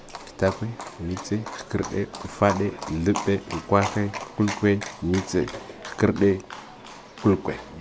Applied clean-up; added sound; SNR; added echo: none; Livestock, farm animals, working animals; 12 dB; none.